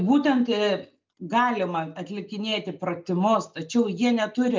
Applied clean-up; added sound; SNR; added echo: none; none; none; none.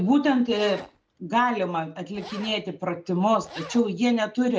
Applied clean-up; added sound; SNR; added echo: none; Zipper (clothing); 20 dB; none.